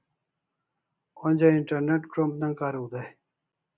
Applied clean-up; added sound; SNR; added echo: none; none; none; none.